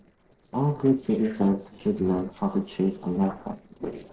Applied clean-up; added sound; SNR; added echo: neural separator model SepFormer DNS4.